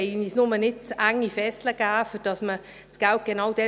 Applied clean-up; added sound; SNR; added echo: none; none; none; none.